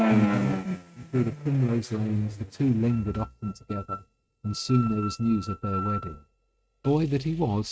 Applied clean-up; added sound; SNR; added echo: neural mask model RNNoise.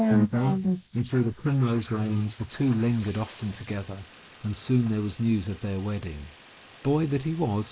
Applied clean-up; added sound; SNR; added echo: neural mask model Resemble Enhance denoiser.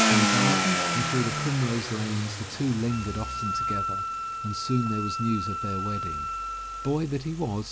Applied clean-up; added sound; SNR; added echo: none; Car + Wind instrument, woodwind instrument; -1 dB; none.